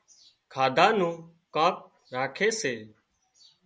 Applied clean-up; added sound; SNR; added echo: none; none; none; none.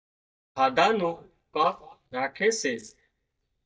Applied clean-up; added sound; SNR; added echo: neural mask model DeepFilterNet 3.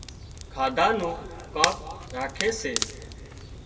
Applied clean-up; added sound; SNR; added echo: none; Crackle; 5 dB; reverberation time 1.9 s.